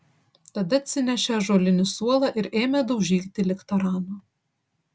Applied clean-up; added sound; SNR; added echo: none; none; none; none.